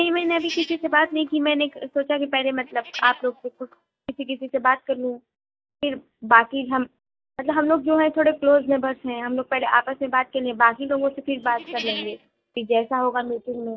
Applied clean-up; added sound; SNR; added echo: neural mask model DeepFilterNet 3.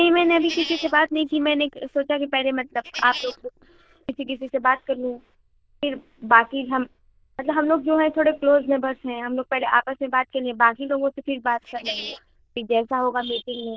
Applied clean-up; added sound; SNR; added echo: neural diffusion model UNIVERSE++.